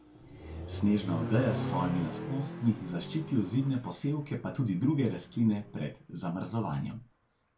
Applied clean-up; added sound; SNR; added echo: none; Accelerating, revving, vroom; 9 dB; none.